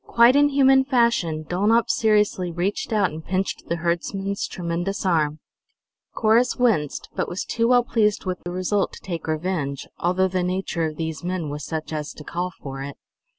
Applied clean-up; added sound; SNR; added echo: none; none; none; none.